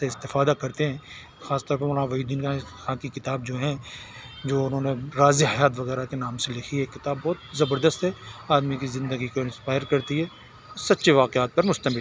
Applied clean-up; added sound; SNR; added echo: none; none; none; none.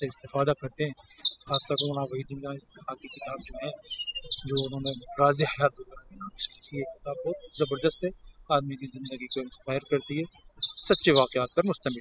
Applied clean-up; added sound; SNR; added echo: classical method spectral subtraction.